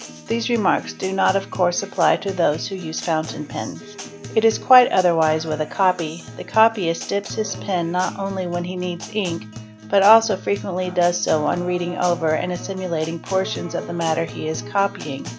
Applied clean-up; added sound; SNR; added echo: none; Acoustic guitar; 14 dB; none.